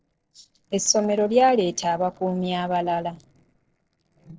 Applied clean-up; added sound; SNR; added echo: neural separator model SepFormer DNS4.